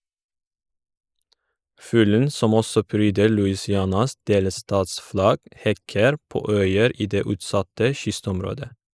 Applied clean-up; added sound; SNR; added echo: neural mask model Resemble Enhance denoiser.